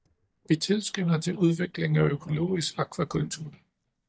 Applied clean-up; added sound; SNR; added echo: neural mask model DeepFilterNet 3.